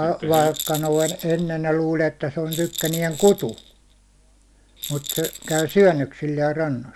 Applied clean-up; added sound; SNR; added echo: none; Rattle; 13 dB; none.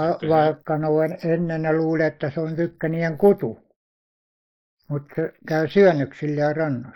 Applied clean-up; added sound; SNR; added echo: neural mask model Resemble Enhance denoiser.